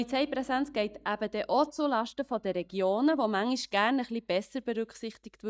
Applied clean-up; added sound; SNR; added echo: neural mask model DeepFilterNet 3.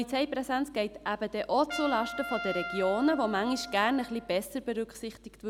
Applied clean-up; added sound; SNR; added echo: none; Trumpet; 12 dB; none.